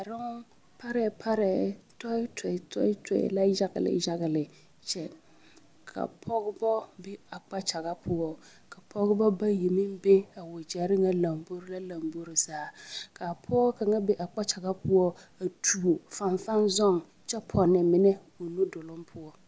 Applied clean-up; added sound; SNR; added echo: none; none; none; none.